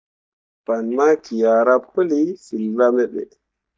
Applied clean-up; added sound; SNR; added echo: neural mask model DeepFilterNet 3.